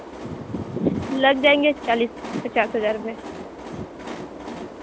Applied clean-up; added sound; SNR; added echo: none; Train; 11 dB; none.